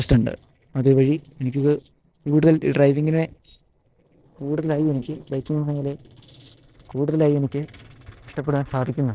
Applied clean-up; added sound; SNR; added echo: neural separator model SepFormer DNS4.